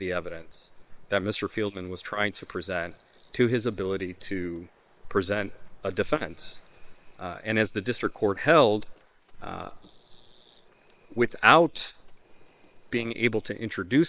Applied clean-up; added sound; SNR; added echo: neural separator model SepFormer WHAM!.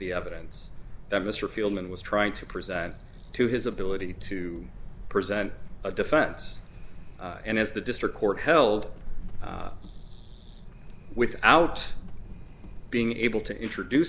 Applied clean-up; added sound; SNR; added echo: none; Car; 11 dB; none.